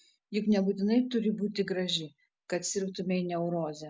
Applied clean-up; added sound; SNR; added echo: none; none; none; none.